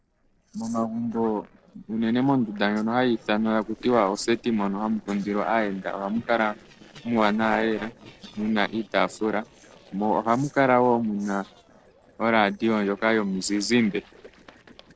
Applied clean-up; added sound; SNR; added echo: neural separator model SepFormer DNS4.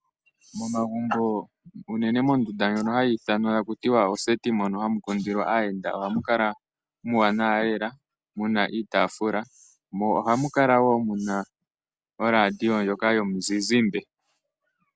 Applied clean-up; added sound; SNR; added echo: none; none; none; none.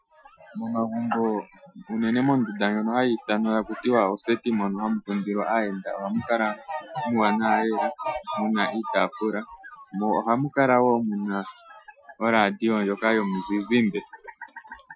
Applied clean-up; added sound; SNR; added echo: classical method Wiener filter.